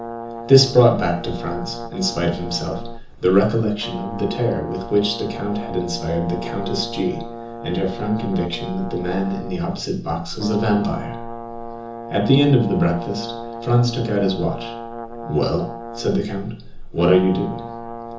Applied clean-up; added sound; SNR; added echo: none; Brass instrument; 11 dB; reverberation time 0.6 s.